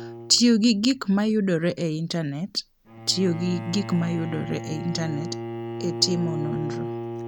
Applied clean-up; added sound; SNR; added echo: none; Bowed string instrument; 9 dB; none.